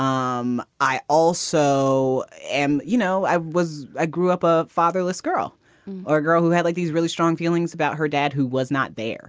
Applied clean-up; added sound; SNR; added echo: none; none; none; none.